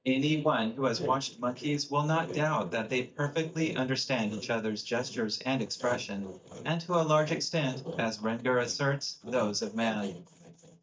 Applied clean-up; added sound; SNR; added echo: neural mask model DeepFilterNet 3.